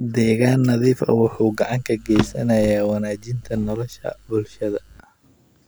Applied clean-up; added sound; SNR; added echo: none; Drawer open or close; 11 dB; none.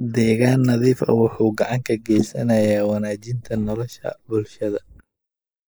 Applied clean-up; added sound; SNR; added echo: neural mask model Resemble Enhance denoiser.